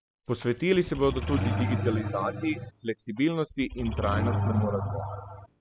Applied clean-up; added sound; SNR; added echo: classical method spectral subtraction.